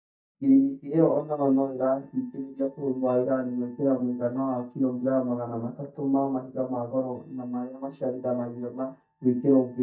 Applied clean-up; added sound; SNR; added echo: neural mask model DeepFilterNet 3.